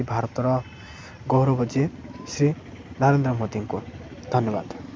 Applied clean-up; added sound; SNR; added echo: none; none; none; none.